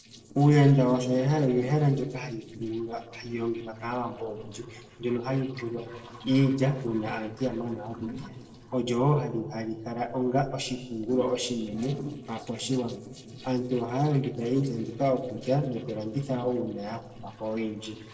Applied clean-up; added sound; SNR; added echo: neural separator model SepFormer DNS4.